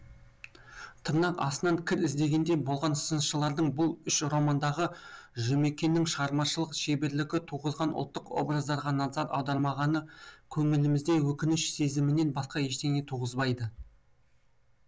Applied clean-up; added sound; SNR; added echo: none; none; none; none.